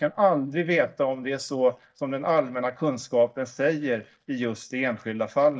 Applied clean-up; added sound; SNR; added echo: neural mask model DeepFilterNet 3.